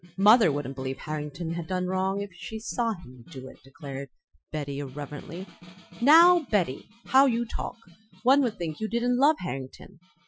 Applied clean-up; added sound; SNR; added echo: classical method Wiener filter.